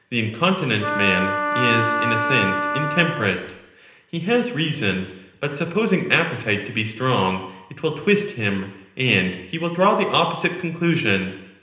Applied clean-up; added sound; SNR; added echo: none; Wind instrument, woodwind instrument; 2 dB; reverberation time 0.9 s.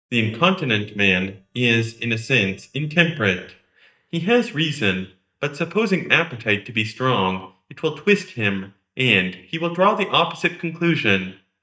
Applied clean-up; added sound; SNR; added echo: neural mask model DeepFilterNet 3.